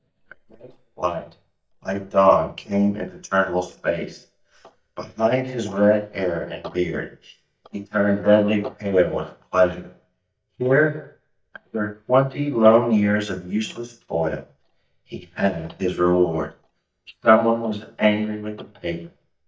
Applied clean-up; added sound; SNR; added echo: neural mask model DeepFilterNet 3.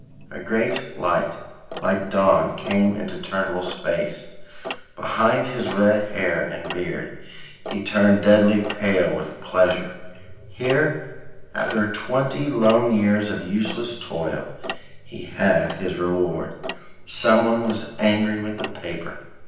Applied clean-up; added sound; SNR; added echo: none; Tick-tock; 14 dB; reverberation time 0.9 s.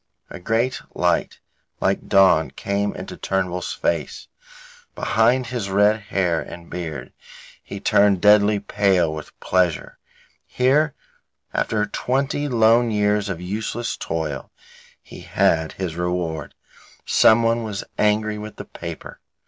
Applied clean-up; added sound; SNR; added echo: none; none; none; none.